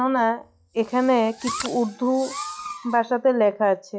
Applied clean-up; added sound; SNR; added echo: classical method log-MMSE.